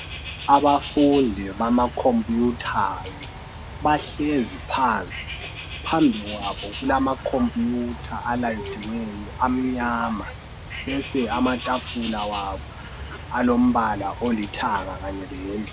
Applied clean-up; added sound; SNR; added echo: none; Bird; 10 dB; none.